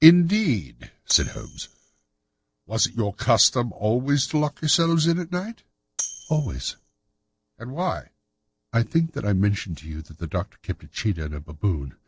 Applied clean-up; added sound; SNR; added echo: neural separator model SepFormer DNS4.